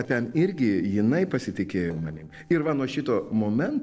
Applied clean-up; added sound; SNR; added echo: neural separator model SepFormer DNS4.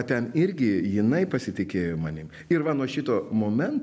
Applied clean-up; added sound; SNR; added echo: none; none; none; none.